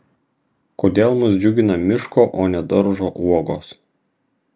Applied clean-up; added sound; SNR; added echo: none; none; none; none.